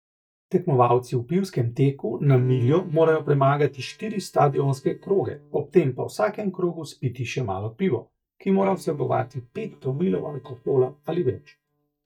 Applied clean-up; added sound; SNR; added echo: neural mask model DeepFilterNet 3.